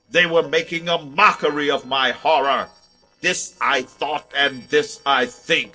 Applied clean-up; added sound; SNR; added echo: neural separator model SepFormer DNS4.